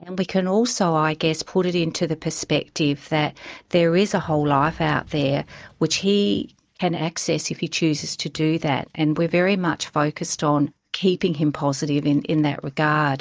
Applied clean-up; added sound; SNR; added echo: neural mask model DeepFilterNet 3.